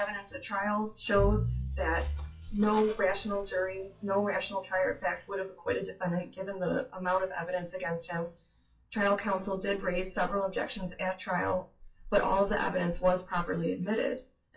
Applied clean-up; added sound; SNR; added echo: classical method WPE with log-MMSE.